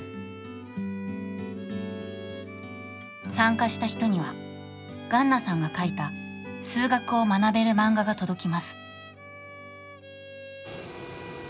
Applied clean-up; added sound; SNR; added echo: none; Bowed string instrument; 17 dB; none.